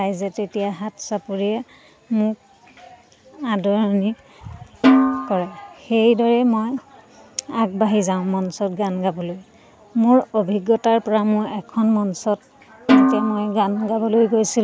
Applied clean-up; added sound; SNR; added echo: none; Snare drum; -1 dB; none.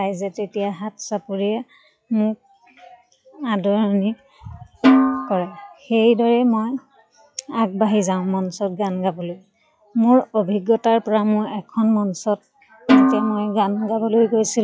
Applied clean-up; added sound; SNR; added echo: classical method log-MMSE.